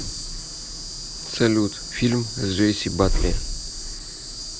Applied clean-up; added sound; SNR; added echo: none; Insect; 10 dB; none.